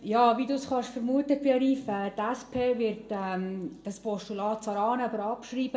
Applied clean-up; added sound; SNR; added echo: none; none; none; reverberation time 0.5 s.